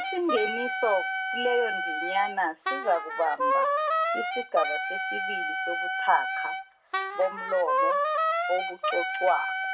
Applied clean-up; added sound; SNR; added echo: none; Wind instrument, woodwind instrument; -1 dB; reverberation time 0.2 s.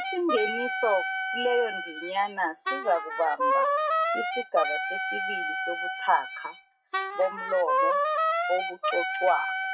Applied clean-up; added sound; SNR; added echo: classical method WPE with log-MMSE.